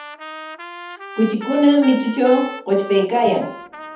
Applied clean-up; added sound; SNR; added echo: none; Trumpet; 14 dB; reverberation time 0.6 s.